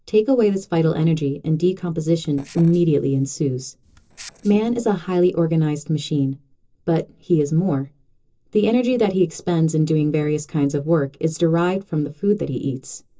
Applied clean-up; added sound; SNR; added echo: neural separator model SepFormer DNS4.